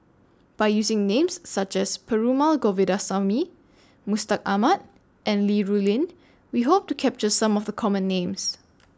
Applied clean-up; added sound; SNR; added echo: none; none; none; none.